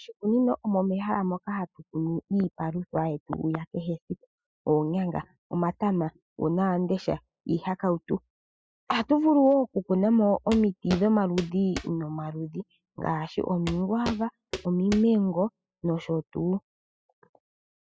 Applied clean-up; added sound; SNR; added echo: classical method spectral subtraction.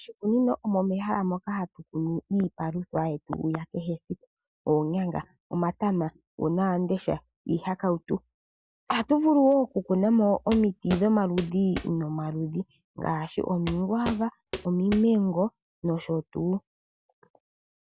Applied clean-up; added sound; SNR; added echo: none; Walk, footsteps; 11 dB; none.